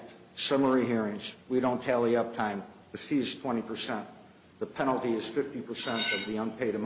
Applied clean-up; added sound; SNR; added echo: none; Cutlery, silverware; 4 dB; none.